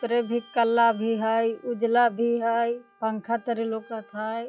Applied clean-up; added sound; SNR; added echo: classical method log-MMSE.